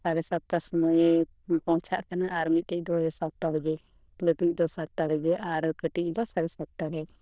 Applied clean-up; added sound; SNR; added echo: neural diffusion model UNIVERSE++.